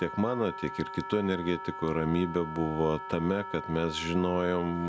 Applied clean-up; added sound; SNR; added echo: none; Wind instrument, woodwind instrument; 10 dB; none.